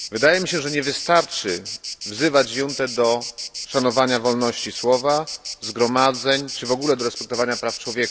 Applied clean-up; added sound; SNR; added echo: none; Insect; 11 dB; none.